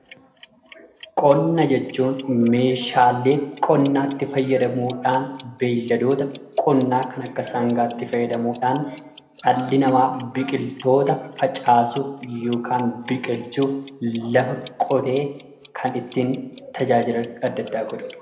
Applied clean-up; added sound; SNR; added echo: none; Clock; 16 dB; reverberation time 0.8 s.